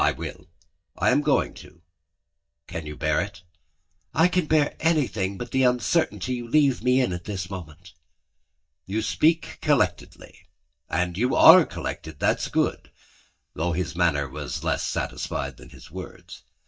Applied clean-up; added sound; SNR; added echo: neural mask model DeepFilterNet 3.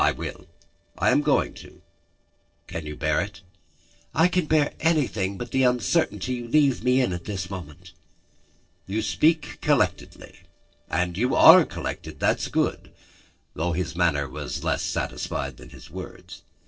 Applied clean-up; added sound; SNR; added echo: neural separator model SepFormer DNS4.